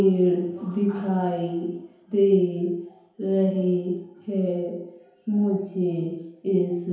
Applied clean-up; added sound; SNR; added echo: none; none; none; reverberation time 0.9 s.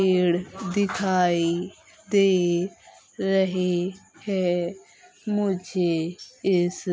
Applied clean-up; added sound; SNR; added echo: none; none; none; none.